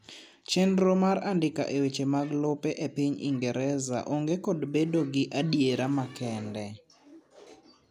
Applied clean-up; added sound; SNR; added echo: none; none; none; none.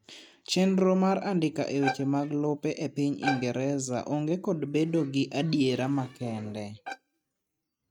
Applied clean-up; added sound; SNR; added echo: neural mask model RNNoise.